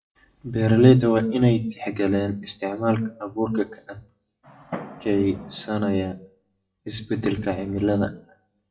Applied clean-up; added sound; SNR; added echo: classical method WPE with log-MMSE.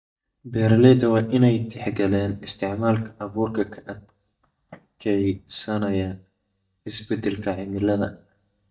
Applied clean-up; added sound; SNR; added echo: neural mask model DeepFilterNet 3.